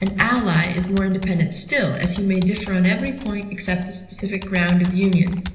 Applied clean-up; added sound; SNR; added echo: none; Computer keyboard; 16 dB; reverberation time 1.0 s.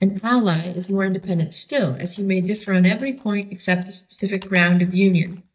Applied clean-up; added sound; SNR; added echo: neural mask model DeepFilterNet 3.